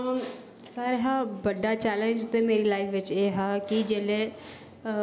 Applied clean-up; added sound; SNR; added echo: none; none; none; none.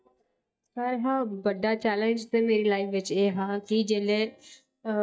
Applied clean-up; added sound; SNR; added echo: neural mask model DeepFilterNet 3.